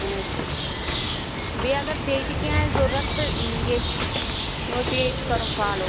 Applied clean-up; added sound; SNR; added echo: none; Bird; -4 dB; none.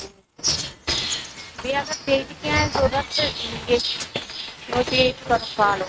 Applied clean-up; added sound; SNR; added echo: neural mask model RNNoise.